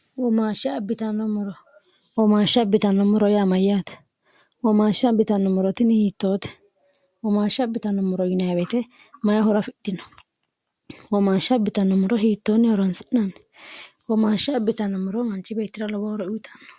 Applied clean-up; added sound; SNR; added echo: none; none; none; none.